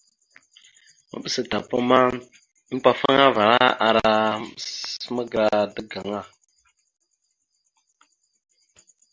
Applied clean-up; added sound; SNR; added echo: none; none; none; none.